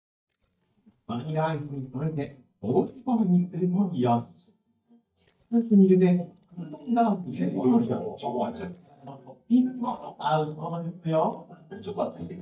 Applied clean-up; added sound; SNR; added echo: neural mask model DeepFilterNet 3.